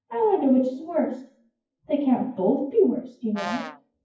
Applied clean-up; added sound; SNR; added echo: classical method WPE with log-MMSE.